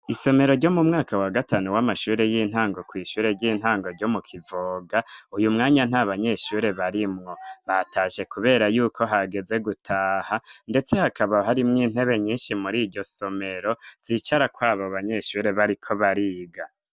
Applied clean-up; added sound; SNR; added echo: none; none; none; none.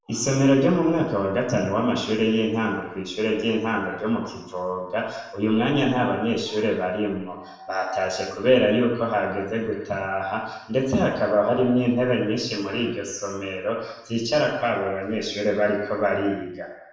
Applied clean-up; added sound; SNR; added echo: none; none; none; reverberation time 0.8 s.